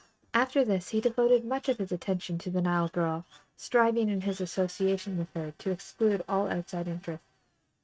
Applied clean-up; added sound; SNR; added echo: neural mask model RNNoise.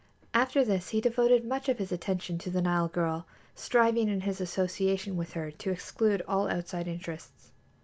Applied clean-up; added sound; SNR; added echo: none; none; none; none.